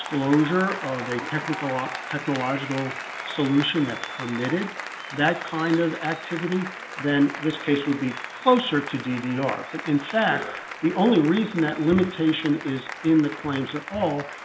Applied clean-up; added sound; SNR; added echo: none; Applause; 11 dB; none.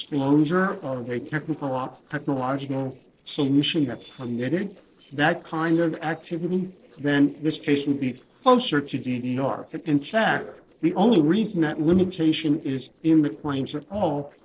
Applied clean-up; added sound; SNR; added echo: neural separator model SepFormer DNS4.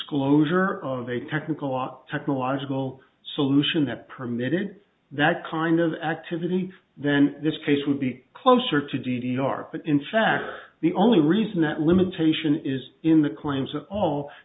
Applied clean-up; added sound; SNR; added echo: none; none; none; none.